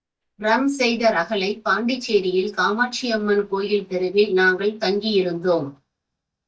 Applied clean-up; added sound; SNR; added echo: neural mask model DeepFilterNet 3.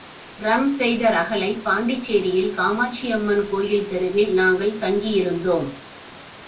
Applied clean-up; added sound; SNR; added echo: none; Water; 19 dB; reverberation time 0.3 s.